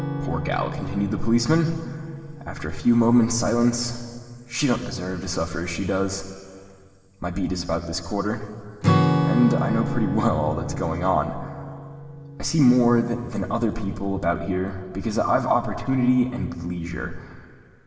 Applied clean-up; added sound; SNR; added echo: none; Acoustic guitar / Strum; 7 dB; reverberation time 2.7 s.